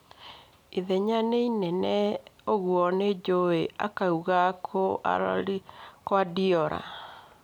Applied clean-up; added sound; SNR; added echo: none; none; none; none.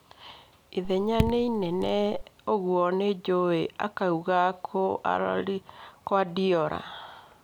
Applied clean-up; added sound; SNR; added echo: none; Raindrop / Drip; 6 dB; none.